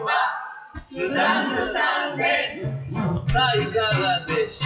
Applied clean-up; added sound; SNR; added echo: classical method WPE with log-MMSE.